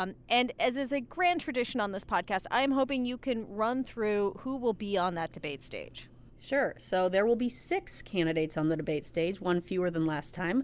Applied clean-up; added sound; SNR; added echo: none; none; none; none.